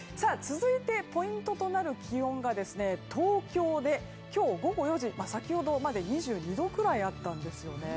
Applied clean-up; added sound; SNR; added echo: none; none; none; none.